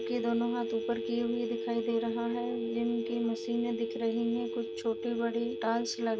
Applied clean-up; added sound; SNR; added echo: neural mask model RNNoise.